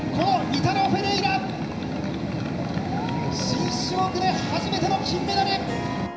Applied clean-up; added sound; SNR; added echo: none; Harp; 13 dB; reverberation time 0.9 s.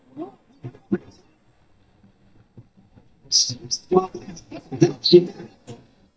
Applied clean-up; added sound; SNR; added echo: neural mask model DeepFilterNet 3.